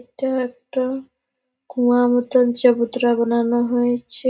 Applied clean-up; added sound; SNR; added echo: none; none; none; reverberation time 0.2 s.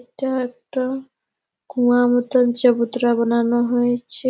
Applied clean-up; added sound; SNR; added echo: none; none; none; none.